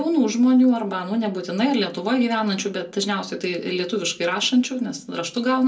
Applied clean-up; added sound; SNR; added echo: none; none; none; reverberation time 0.2 s.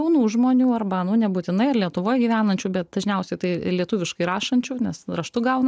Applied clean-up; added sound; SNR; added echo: none; none; none; none.